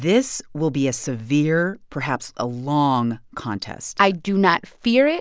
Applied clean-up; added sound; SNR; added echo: none; none; none; none.